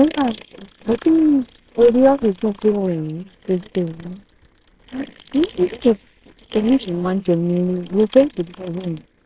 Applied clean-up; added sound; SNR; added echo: neural separator model SepFormer WHAMR!.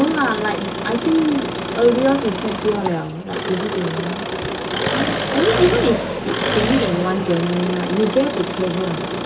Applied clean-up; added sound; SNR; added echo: none; Engine; 3 dB; reverberation time 0.2 s.